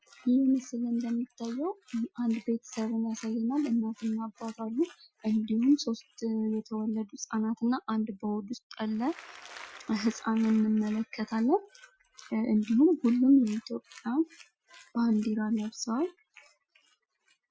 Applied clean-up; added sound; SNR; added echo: classical method Wiener filter.